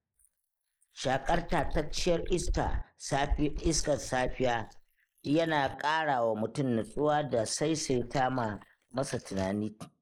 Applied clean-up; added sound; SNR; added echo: neural mask model Resemble Enhance denoiser.